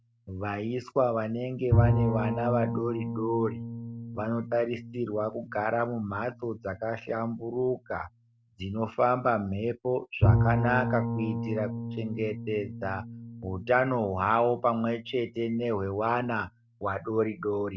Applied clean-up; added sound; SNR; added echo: none; Bowed string instrument; 3 dB; none.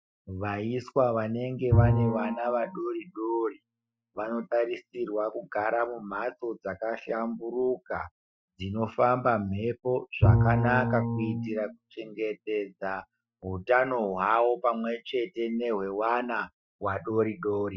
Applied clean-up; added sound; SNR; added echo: classical method Wiener filter.